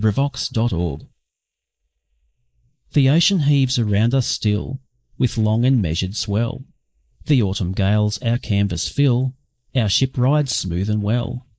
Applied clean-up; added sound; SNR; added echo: neural mask model Resemble Enhance denoiser.